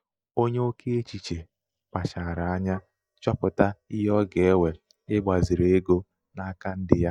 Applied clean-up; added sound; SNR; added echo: neural mask model DeepFilterNet 3.